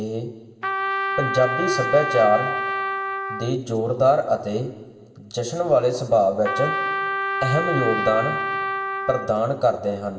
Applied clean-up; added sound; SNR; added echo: none; Trumpet; 2 dB; reverberation time 1.8 s.